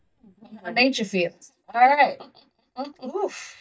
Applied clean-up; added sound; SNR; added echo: neural mask model DeepFilterNet 3.